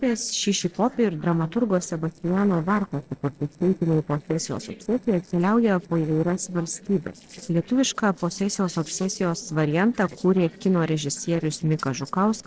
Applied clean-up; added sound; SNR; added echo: neural separator model SepFormer DNS4.